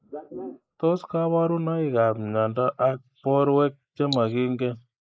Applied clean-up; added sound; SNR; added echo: neural mask model Resemble Enhance denoiser.